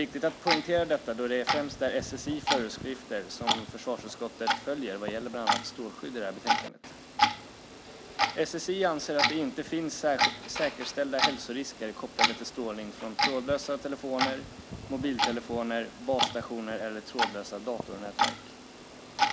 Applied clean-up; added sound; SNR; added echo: none; Clock; 0 dB; none.